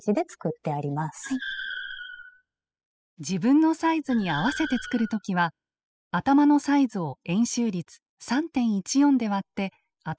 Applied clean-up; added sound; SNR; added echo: classical method spectral subtraction.